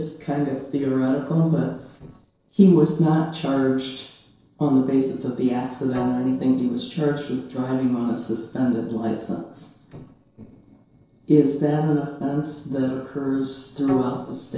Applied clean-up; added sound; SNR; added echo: neural separator model SepFormer DNS4.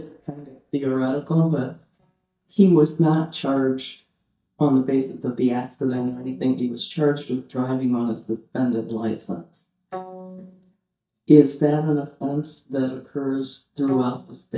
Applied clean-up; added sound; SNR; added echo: neural mask model DeepFilterNet 3.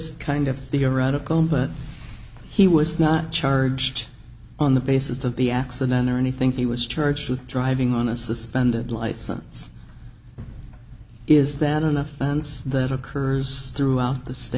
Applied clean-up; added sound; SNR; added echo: none; none; none; none.